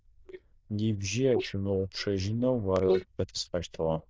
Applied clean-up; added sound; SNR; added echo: neural diffusion model UNIVERSE++.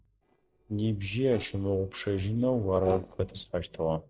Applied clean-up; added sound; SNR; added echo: neural separator model SepFormer DNS4.